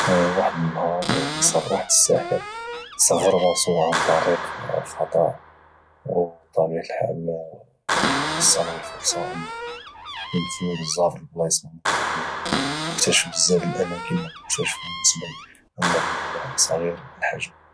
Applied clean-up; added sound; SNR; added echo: none; Clapping + Cupboard open or close; 6 dB; none.